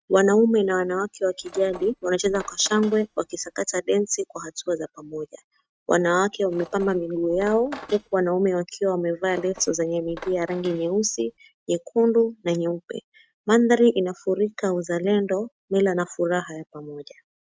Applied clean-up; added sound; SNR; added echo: neural mask model RNNoise.